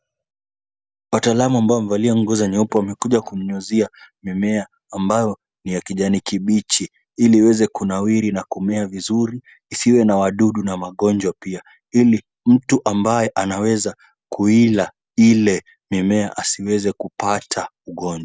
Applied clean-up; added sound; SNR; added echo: none; none; none; none.